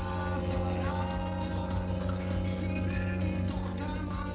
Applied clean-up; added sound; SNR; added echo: neural separator model SepFormer DNS4.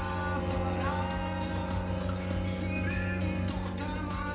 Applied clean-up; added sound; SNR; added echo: none; Bowed string instrument; -2 dB; reverberation time 2.2 s.